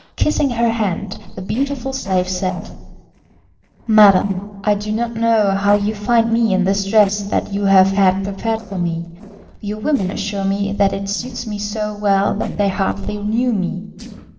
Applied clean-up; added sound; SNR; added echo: neural separator model SepFormer DNS4.